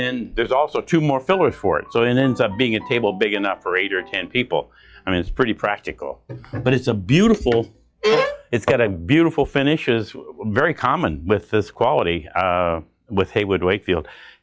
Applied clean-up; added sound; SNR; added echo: classical method log-MMSE.